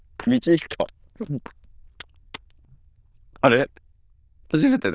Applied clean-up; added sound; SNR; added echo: neural diffusion model UNIVERSE++.